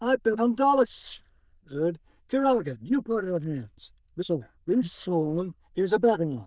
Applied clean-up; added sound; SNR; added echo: neural diffusion model UNIVERSE++.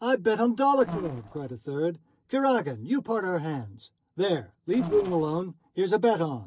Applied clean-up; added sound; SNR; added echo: neural separator model SepFormer DNS4.